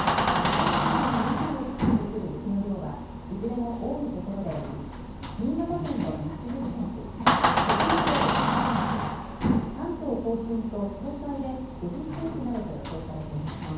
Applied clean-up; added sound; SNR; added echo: none; Door; -4 dB; reverberation time 0.9 s.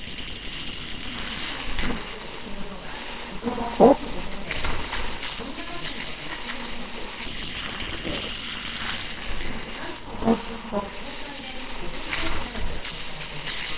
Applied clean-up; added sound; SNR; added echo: neural separator model SepFormer WHAMR!.